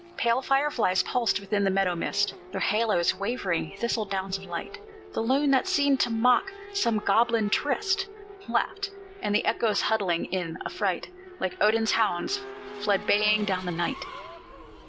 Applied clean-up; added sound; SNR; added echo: none; Race car, auto racing / Accelerating, revving, vroom; 16 dB; none.